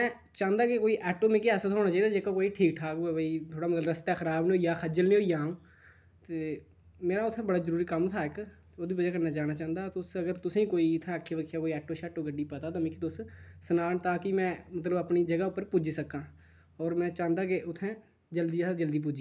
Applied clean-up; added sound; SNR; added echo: none; none; none; none.